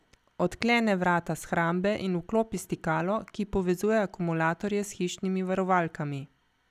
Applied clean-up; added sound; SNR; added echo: none; none; none; none.